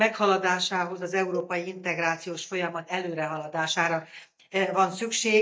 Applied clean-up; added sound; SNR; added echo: neural mask model DeepFilterNet 3.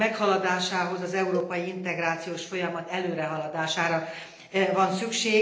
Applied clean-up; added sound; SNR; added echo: neural separator model SepFormer DNS4.